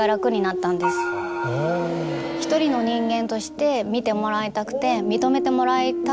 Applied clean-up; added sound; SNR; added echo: none; Dog; 5 dB; none.